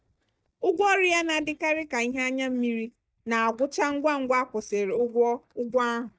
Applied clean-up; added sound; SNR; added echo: neural mask model DeepFilterNet 3.